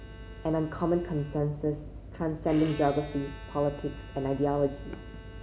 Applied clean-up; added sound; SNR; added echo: none; Bowed string instrument; 19 dB; none.